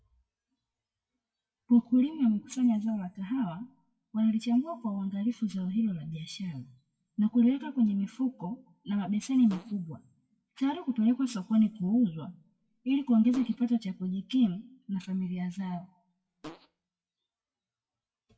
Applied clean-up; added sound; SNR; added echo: classical method WPE with log-MMSE.